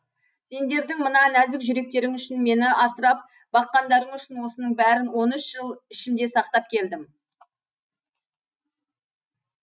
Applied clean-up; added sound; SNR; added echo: none; none; none; none.